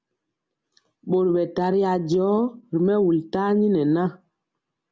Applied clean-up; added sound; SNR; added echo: none; none; none; none.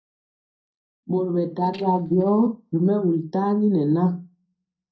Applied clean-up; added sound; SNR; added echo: neural mask model DeepFilterNet 3.